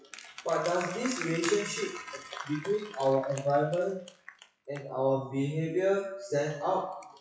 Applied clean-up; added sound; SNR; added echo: classical method WPE with log-MMSE.